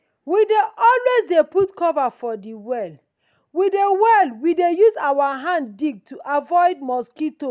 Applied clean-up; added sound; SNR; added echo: none; none; none; none.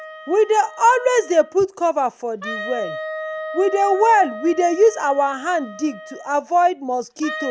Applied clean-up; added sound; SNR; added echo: none; Wind instrument, woodwind instrument; 13 dB; none.